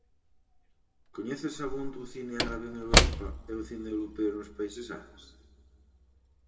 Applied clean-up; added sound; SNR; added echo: none; Slam / Wood; -5 dB; reverberation time 1.3 s.